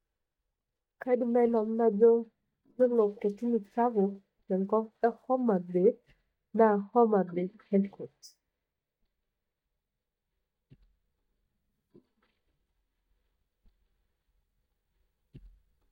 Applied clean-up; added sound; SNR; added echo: neural mask model DeepFilterNet 3.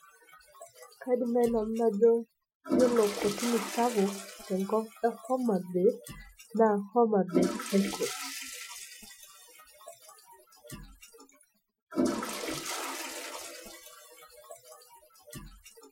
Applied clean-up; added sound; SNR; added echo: classical method Wiener filter.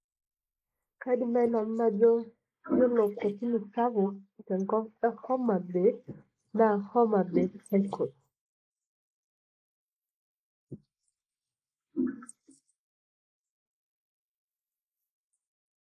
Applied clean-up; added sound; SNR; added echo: neural mask model Resemble Enhance denoiser.